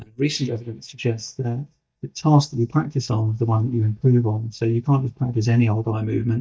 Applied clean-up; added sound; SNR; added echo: neural mask model DeepFilterNet 3.